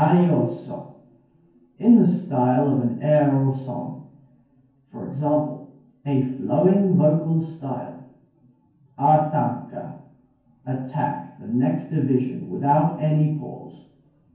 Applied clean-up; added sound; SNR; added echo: none; none; none; reverberation time 0.9 s.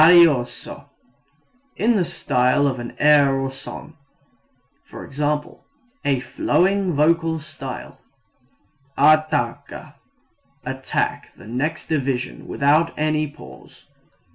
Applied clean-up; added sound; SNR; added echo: none; none; none; none.